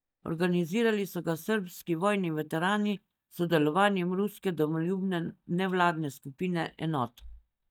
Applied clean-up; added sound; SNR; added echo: neural mask model DeepFilterNet 3.